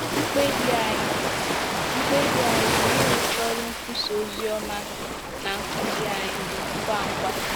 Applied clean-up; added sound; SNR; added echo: none; Ocean; -4 dB; none.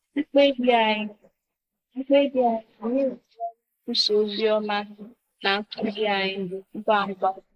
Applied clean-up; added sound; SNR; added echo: neural mask model Resemble Enhance denoiser.